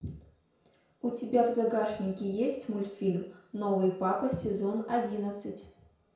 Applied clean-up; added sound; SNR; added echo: none; none; none; reverberation time 0.5 s.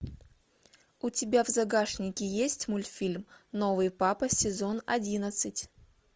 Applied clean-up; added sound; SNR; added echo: none; none; none; none.